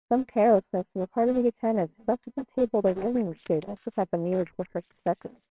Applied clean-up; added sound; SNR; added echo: neural separator model SepFormer WHAMR!.